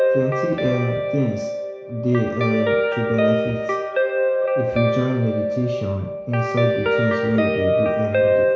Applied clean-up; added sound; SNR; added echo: none; Guitar; -3 dB; reverberation time 0.6 s.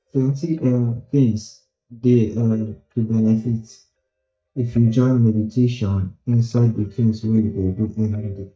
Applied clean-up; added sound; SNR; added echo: neural mask model DeepFilterNet 3.